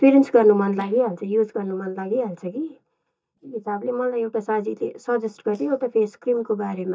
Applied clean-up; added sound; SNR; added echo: neural mask model DeepFilterNet 3.